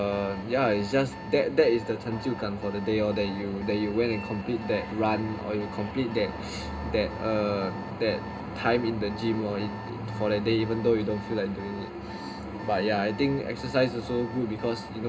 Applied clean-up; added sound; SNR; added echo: none; Alarm; 18 dB; reverberation time 0.2 s.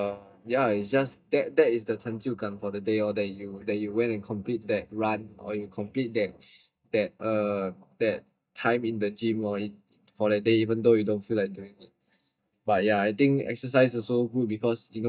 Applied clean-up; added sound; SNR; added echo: neural mask model DeepFilterNet 3.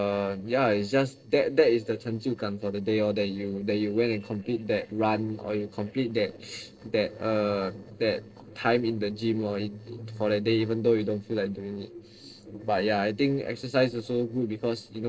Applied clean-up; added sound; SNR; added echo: neural separator model SepFormer DNS4.